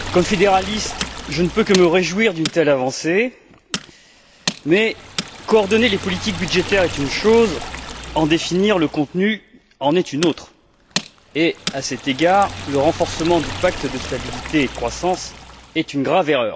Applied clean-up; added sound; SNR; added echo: none; Tools + Liquid; 12 dB; none.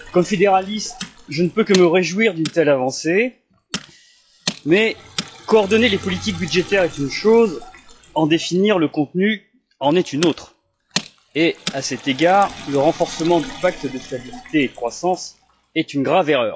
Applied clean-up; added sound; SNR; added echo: classical method log-MMSE.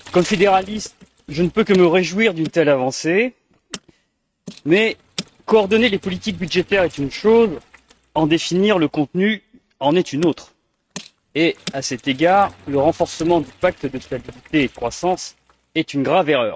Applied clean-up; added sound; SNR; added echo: neural mask model RNNoise.